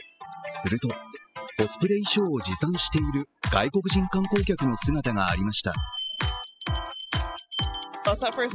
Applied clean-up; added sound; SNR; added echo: classical method spectral subtraction.